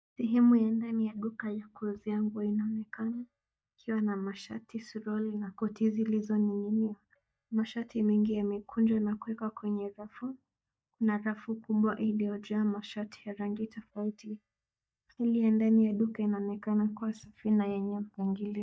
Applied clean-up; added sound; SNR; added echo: neural mask model DeepFilterNet 3.